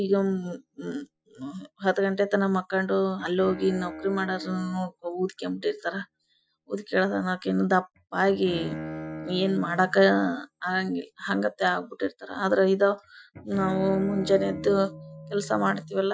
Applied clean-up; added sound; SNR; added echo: classical method Wiener filter.